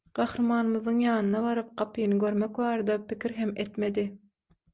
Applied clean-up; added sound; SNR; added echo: none; none; none; none.